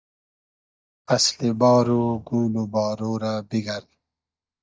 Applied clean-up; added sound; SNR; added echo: neural mask model DeepFilterNet 3.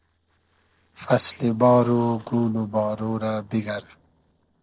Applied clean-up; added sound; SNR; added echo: neural separator model SepFormer DNS4.